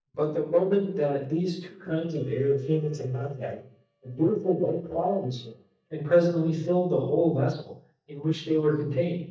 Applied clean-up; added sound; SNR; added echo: neural mask model DeepFilterNet 3.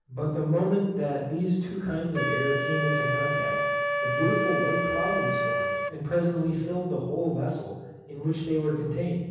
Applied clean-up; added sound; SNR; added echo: none; Wind instrument, woodwind instrument; 3 dB; reverberation time 1.1 s.